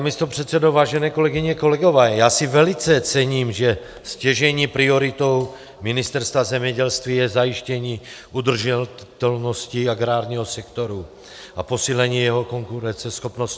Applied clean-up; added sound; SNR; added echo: none; none; none; none.